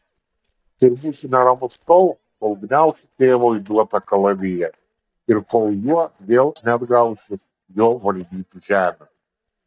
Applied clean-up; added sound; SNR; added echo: neural mask model DeepFilterNet 3.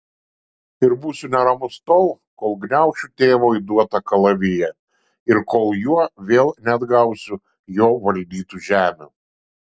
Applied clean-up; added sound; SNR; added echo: none; none; none; none.